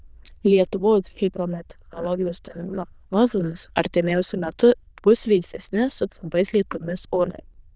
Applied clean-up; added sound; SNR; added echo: neural diffusion model UNIVERSE++.